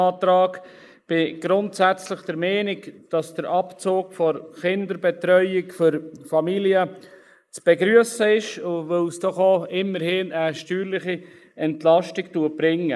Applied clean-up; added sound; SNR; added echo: neural mask model Resemble Enhance denoiser.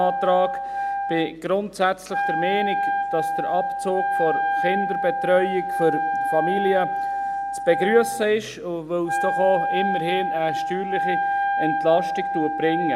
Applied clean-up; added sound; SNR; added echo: none; Wind instrument, woodwind instrument; 1 dB; none.